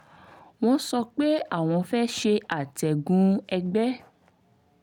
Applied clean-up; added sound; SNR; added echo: none; none; none; none.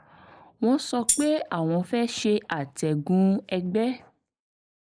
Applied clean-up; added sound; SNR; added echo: neural mask model Resemble Enhance denoiser.